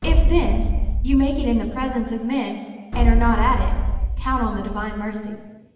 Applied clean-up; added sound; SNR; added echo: none; Boom; -3 dB; reverberation time 1.3 s.